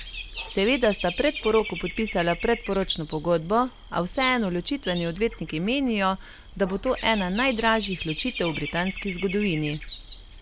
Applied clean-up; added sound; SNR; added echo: none; Bird / Dog; 12 dB; none.